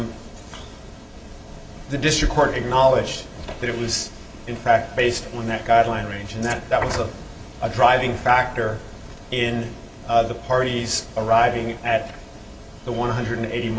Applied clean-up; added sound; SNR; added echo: none; none; none; reverberation time 1.1 s.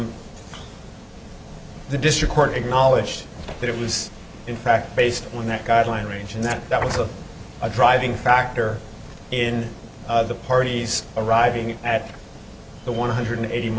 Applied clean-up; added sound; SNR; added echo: none; none; none; none.